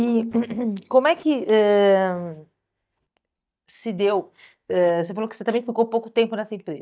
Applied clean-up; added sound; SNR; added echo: neural mask model DeepFilterNet 3.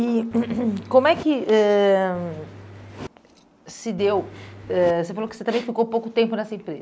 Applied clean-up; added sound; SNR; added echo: none; Engine; 17 dB; none.